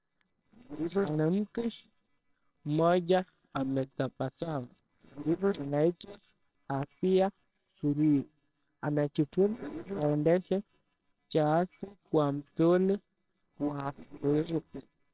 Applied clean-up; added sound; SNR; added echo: neural separator model SepFormer WHAMR!.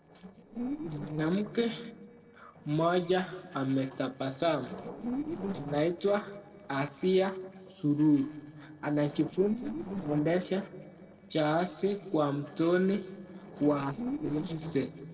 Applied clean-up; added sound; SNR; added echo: neural separator model SepFormer DNS4.